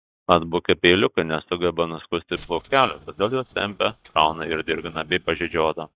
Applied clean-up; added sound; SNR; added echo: neural mask model DeepFilterNet 3.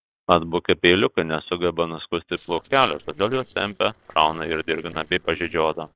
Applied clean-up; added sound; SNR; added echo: neural separator model SepFormer DNS4.